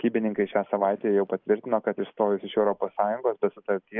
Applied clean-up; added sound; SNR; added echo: neural mask model Resemble Enhance denoiser.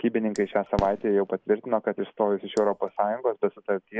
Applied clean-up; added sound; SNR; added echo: none; Raindrop + Fireworks; 16 dB; none.